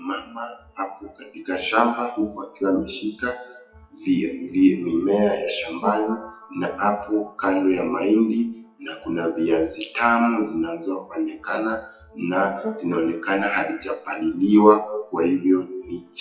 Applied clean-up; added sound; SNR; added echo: classical method WPE with log-MMSE.